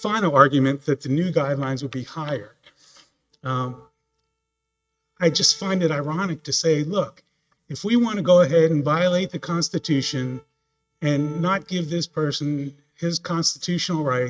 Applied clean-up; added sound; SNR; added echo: neural mask model RNNoise.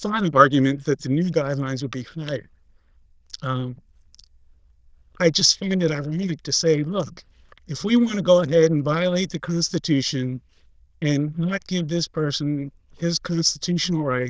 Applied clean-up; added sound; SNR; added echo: neural diffusion model UNIVERSE++.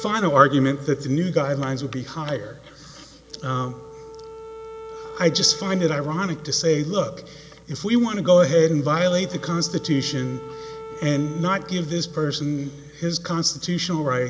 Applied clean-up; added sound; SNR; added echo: none; Wind instrument, woodwind instrument; 18 dB; none.